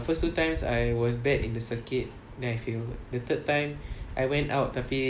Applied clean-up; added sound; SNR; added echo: none; none; none; none.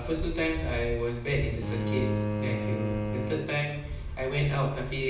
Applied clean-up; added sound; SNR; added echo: none; Bowed string instrument; 2 dB; reverberation time 0.7 s.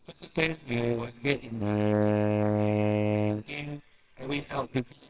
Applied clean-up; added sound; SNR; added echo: neural separator model SepFormer WHAMR!.